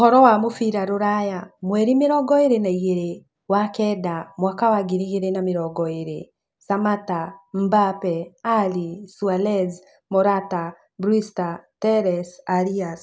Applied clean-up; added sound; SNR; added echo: none; none; none; none.